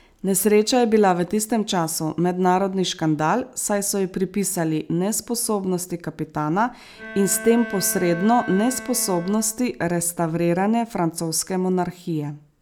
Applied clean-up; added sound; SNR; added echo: none; Bowed string instrument; 14 dB; none.